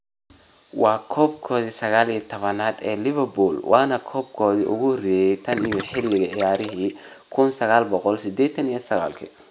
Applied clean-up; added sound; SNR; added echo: none; Gurgling; 12 dB; none.